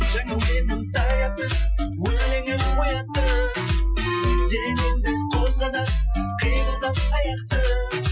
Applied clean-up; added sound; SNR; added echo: classical method Wiener filter.